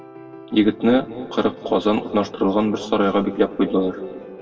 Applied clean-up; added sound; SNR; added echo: none; Piano; 19 dB; reverberation time 1.8 s.